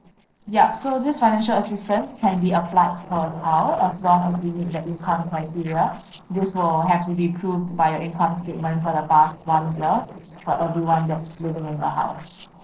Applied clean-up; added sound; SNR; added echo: neural separator model SepFormer DNS4.